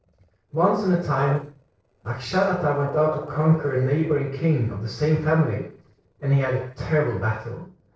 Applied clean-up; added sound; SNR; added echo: neural separator model SepFormer DNS4.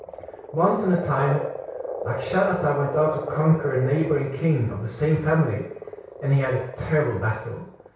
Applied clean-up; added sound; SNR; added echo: none; Frog; 10 dB; reverberation time 0.6 s.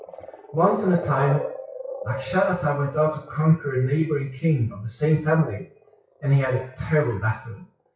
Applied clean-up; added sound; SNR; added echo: classical method WPE with log-MMSE.